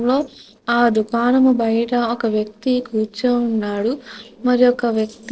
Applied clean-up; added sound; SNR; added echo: neural separator model SepFormer DNS4.